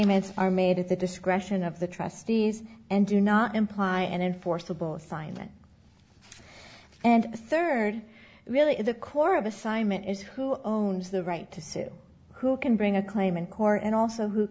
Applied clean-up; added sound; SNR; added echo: none; none; none; none.